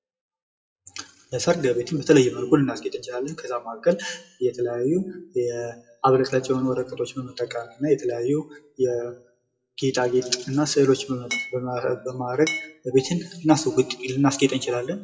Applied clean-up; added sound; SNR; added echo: classical method WPE with log-MMSE.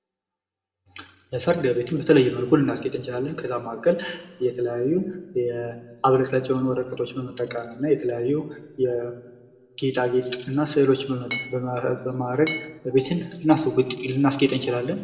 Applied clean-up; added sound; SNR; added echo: none; Glass; 8 dB; reverberation time 1.2 s.